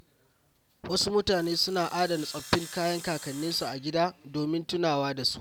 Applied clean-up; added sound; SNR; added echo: none; Sawing; 17 dB; none.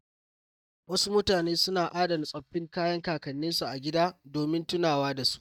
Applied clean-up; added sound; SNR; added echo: neural mask model DeepFilterNet 3.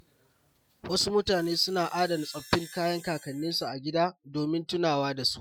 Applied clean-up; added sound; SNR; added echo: classical method Wiener filter.